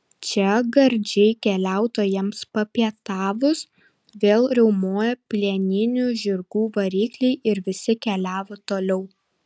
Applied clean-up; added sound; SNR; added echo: none; none; none; none.